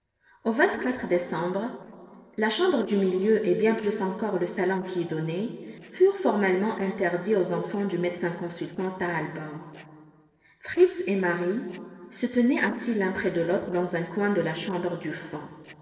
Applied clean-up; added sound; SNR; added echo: neural separator model SepFormer DNS4.